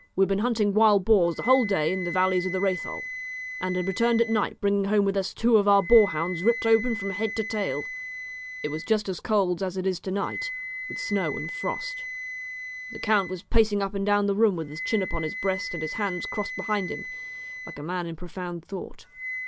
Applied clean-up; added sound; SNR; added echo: none; Wind instrument, woodwind instrument; 10 dB; none.